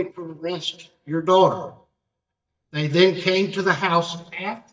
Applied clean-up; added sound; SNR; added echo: neural mask model DeepFilterNet 3.